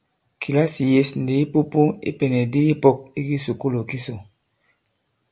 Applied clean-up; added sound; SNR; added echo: none; none; none; none.